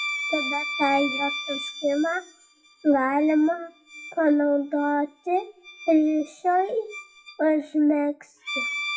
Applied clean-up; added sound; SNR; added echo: classical method WPE with log-MMSE.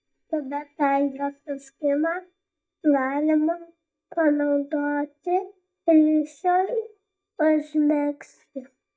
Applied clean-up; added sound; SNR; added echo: neural mask model DeepFilterNet 3.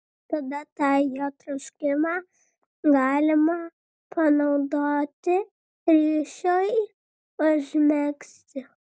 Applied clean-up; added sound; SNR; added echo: none; none; none; none.